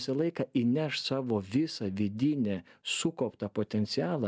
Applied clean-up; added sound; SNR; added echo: none; none; none; none.